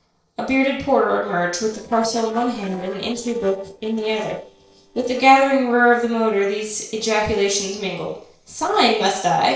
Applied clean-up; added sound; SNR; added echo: neural separator model SepFormer DNS4.